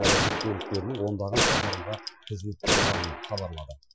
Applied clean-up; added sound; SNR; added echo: classical method Wiener filter.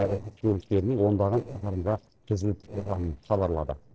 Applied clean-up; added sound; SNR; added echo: neural separator model SepFormer DNS4.